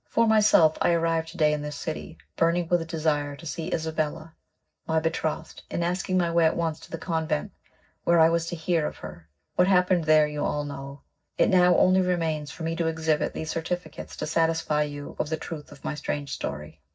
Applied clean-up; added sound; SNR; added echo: none; none; none; reverberation time 0.4 s.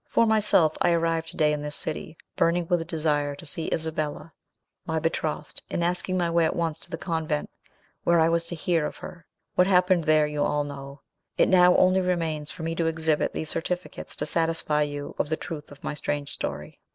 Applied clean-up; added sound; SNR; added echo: none; none; none; none.